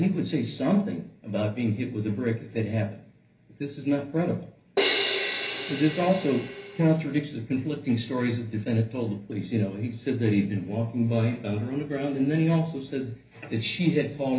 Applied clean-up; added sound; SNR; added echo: none; Crash cymbal; 3 dB; reverberation time 0.3 s.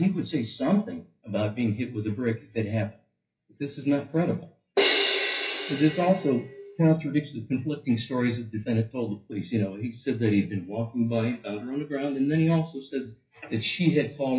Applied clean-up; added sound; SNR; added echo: classical method WPE with log-MMSE.